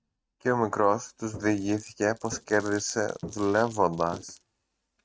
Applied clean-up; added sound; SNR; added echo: neural mask model RNNoise.